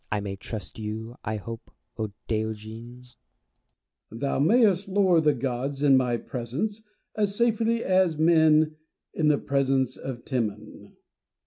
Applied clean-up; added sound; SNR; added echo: none; none; none; none.